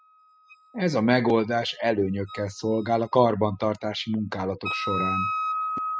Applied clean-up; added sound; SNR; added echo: classical method spectral subtraction.